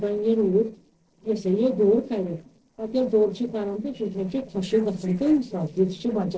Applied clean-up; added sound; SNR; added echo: neural separator model SepFormer DNS4.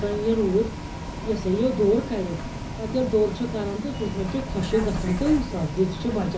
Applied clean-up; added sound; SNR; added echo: none; Bus; 7 dB; reverberation time 0.5 s.